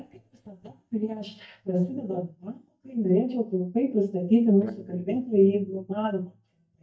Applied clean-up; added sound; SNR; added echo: neural mask model DeepFilterNet 3.